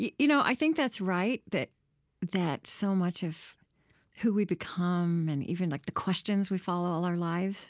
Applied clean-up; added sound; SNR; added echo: none; none; none; none.